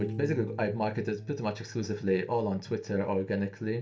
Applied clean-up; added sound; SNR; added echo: none; Piano; 12 dB; reverberation time 0.5 s.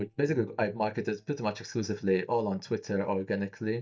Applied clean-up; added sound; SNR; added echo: neural mask model DeepFilterNet 3.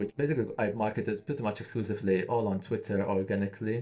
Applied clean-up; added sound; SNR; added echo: neural separator model SepFormer DNS4.